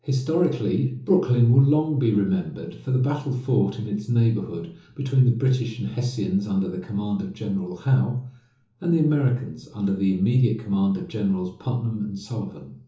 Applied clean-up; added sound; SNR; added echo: none; none; none; reverberation time 1.2 s.